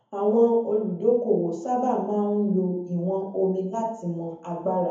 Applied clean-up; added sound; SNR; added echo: none; none; none; reverberation time 0.7 s.